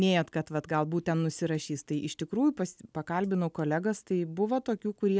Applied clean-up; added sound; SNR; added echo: none; none; none; none.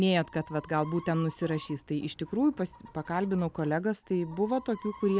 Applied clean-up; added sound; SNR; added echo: none; Chicken, rooster; 20 dB; none.